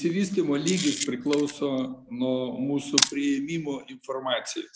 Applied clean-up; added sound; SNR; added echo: none; Camera; 6 dB; none.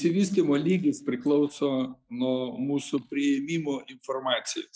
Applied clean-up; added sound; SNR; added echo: neural mask model DeepFilterNet 3.